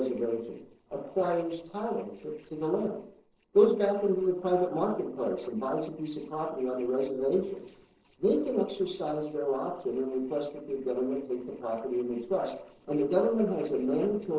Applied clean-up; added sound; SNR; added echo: neural separator model SepFormer DNS4.